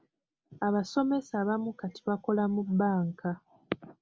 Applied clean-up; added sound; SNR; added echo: none; none; none; none.